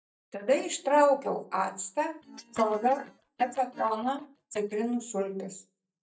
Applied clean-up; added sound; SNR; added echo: neural mask model DeepFilterNet 3.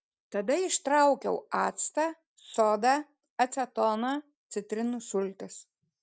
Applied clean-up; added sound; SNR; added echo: none; none; none; none.